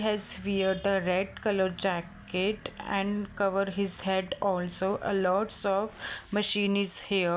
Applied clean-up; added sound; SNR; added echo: none; none; none; none.